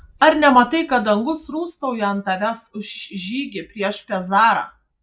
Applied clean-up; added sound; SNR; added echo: none; none; none; none.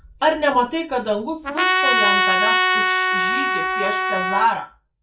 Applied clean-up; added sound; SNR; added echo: none; Trumpet; -4 dB; reverberation time 0.2 s.